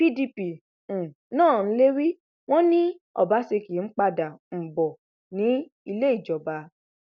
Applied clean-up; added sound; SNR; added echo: none; none; none; none.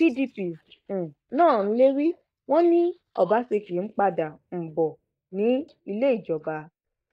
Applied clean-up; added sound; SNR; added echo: neural mask model DeepFilterNet 3.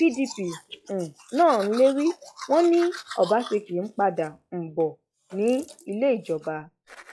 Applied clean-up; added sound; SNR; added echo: classical method log-MMSE.